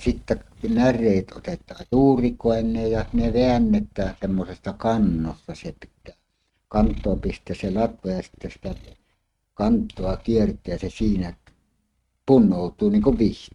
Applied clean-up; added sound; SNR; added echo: neural mask model RNNoise.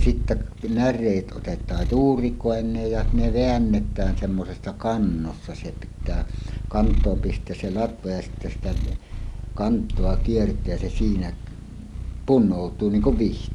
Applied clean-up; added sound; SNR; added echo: none; Purr; 1 dB; none.